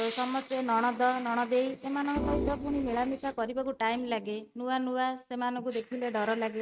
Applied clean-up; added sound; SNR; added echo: neural mask model RNNoise.